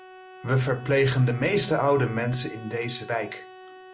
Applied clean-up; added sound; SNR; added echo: none; Bowed string instrument; 19 dB; none.